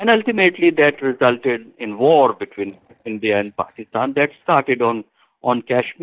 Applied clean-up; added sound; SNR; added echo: neural mask model DeepFilterNet 3.